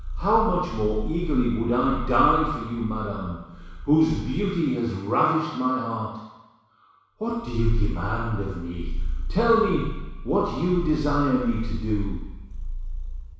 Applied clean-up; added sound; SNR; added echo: none; Purr; 5 dB; reverberation time 1.1 s.